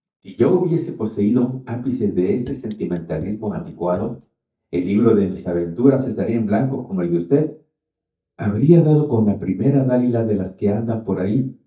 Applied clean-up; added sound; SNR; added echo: neural mask model DeepFilterNet 3.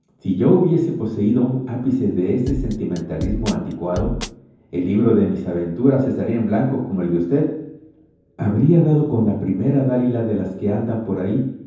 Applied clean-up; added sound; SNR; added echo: none; Drum kit; 9 dB; reverberation time 0.9 s.